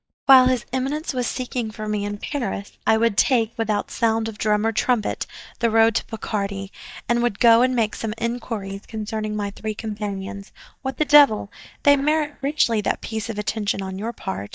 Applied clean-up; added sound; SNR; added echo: neural mask model DeepFilterNet 3.